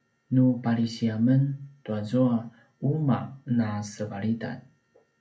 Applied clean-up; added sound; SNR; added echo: none; none; none; reverberation time 0.3 s.